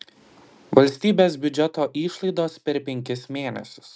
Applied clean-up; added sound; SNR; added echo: none; none; none; none.